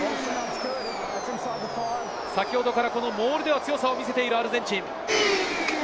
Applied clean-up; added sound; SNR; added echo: none; Domestic sounds, home sounds; 5 dB; none.